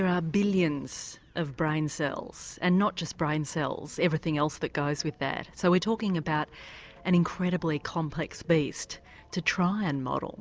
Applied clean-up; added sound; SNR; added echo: none; none; none; none.